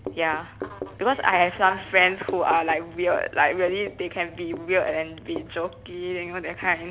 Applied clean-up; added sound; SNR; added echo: none; Writing; 15 dB; none.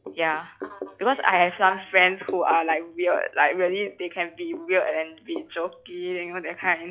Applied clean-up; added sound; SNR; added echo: classical method log-MMSE.